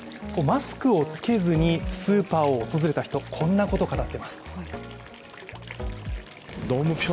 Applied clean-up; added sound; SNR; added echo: none; Water; 20 dB; none.